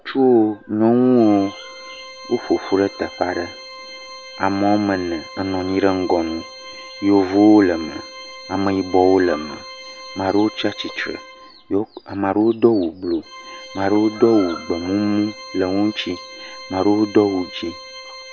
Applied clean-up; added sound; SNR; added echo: none; Organ; 18 dB; none.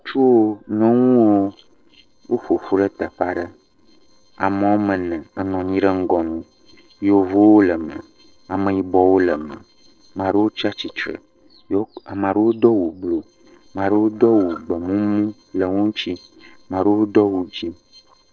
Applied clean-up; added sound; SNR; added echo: neural separator model SepFormer DNS4.